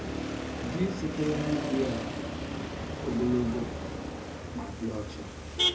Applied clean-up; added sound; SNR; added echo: none; Motor vehicle (road); 0 dB; reverberation time 0.4 s.